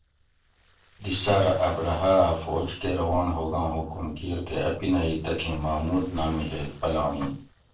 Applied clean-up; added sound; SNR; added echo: neural separator model SepFormer DNS4.